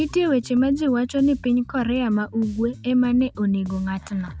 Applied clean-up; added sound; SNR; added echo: none; Bass guitar; 19 dB; none.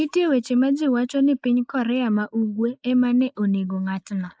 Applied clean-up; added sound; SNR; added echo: neural mask model Resemble Enhance denoiser.